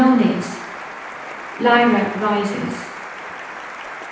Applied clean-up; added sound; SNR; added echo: none; Applause; 12 dB; reverberation time 0.9 s.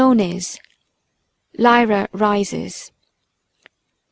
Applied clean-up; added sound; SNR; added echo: none; none; none; none.